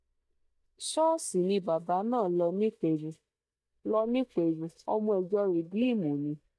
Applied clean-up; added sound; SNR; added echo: neural mask model DeepFilterNet 3.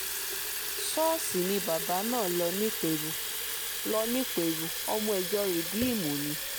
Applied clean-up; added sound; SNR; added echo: none; Fill (with liquid) / Water tap, faucet; 2 dB; none.